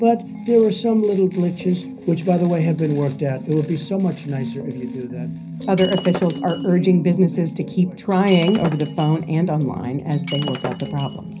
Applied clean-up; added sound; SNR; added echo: none; Shatter; 11 dB; reverberation time 0.4 s.